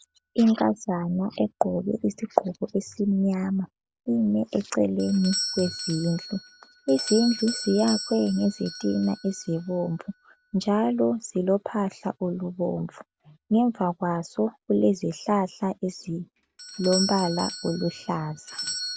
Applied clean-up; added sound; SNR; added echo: none; Doorbell; 13 dB; none.